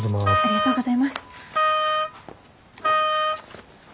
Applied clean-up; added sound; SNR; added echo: none; Wind instrument, woodwind instrument; -3 dB; none.